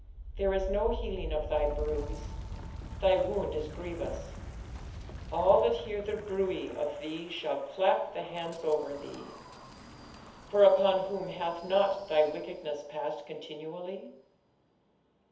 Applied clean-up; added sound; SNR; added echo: none; Wind; 11 dB; reverberation time 0.8 s.